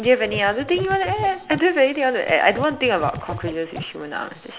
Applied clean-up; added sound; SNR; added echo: none; Scratching (performance technique); 12 dB; none.